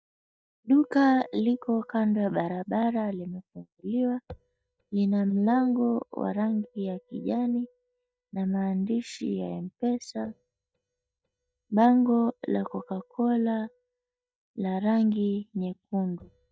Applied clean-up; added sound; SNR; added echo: neural mask model DeepFilterNet 3.